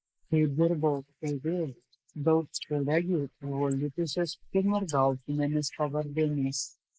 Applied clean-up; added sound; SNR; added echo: neural mask model Resemble Enhance denoiser.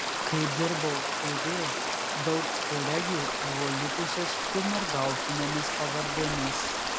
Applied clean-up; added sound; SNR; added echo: none; Stream; -2 dB; none.